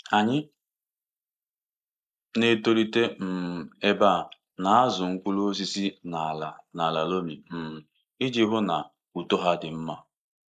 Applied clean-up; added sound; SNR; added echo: neural mask model Resemble Enhance denoiser.